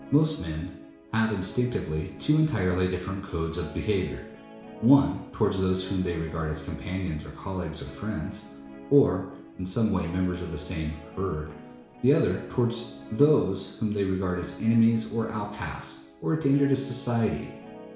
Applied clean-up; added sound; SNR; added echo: none; Guitar; 18 dB; reverberation time 0.7 s.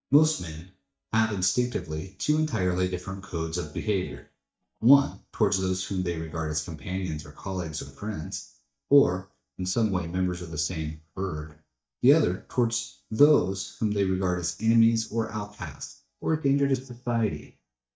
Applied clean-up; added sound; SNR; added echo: neural mask model DeepFilterNet 3.